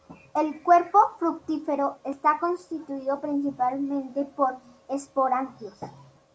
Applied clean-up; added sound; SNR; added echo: none; none; none; none.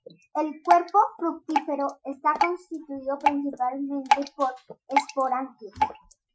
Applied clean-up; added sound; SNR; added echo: classical method Wiener filter.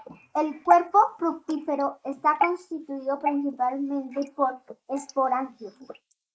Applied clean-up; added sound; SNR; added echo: neural mask model Resemble Enhance denoiser.